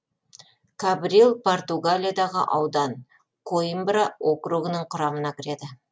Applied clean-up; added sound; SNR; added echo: none; none; none; none.